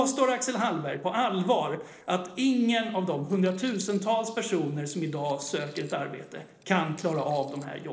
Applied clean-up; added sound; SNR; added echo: neural separator model SepFormer DNS4.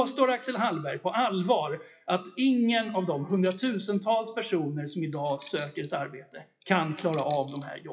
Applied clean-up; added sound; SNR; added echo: classical method WPE with log-MMSE.